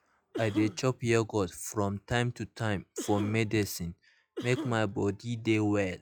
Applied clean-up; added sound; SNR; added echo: classical method log-MMSE.